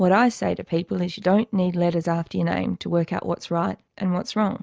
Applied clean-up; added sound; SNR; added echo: none; none; none; none.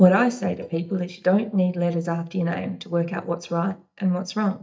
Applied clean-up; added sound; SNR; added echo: neural mask model DeepFilterNet 3.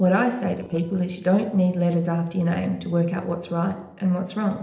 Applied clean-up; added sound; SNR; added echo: neural separator model SepFormer DNS4.